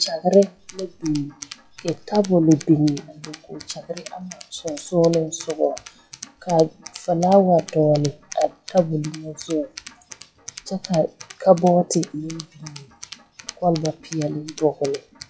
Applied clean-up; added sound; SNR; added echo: classical method WPE with log-MMSE.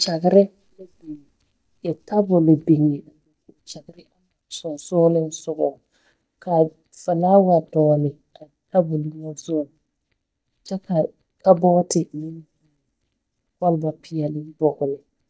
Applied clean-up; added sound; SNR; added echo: neural mask model DeepFilterNet 3.